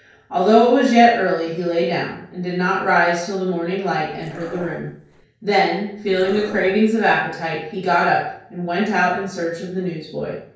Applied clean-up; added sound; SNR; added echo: neural separator model SepFormer DNS4.